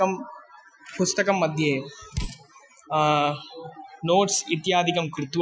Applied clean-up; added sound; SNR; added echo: classical method Wiener filter.